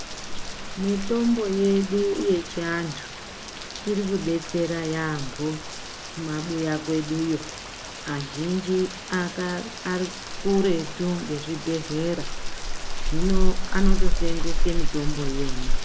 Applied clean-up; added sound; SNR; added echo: none; Rain; -2 dB; none.